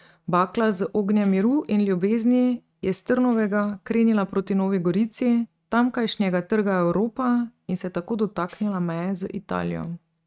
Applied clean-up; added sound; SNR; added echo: neural mask model RNNoise.